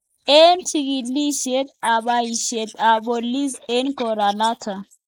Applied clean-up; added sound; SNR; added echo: neural mask model Resemble Enhance denoiser.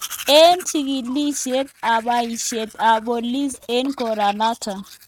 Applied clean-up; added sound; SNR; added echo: neural mask model RNNoise.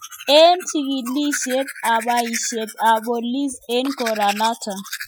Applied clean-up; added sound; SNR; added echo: classical method Wiener filter.